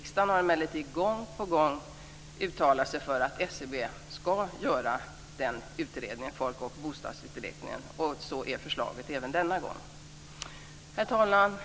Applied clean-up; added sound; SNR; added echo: none; none; none; none.